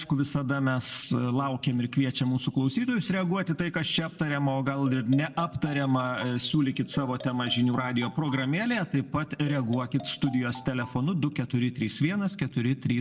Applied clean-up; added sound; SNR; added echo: none; Marimba, xylophone; 19 dB; reverberation time 1.2 s.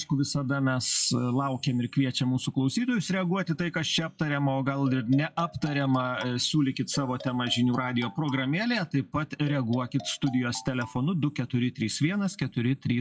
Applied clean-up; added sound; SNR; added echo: classical method WPE with log-MMSE.